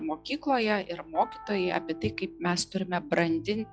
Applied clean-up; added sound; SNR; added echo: classical method log-MMSE.